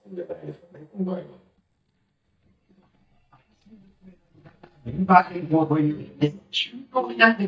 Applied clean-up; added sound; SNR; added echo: neural mask model DeepFilterNet 3.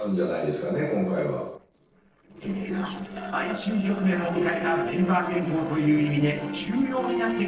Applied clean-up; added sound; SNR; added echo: neural separator model SepFormer DNS4.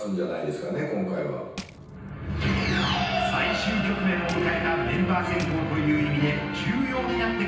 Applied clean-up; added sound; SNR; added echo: none; Crushing; 16 dB; reverberation time 0.9 s.